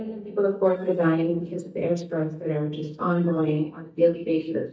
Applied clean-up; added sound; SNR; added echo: neural mask model DeepFilterNet 3.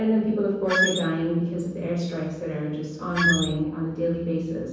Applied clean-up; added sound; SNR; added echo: none; Squeak; -1 dB; reverberation time 1.1 s.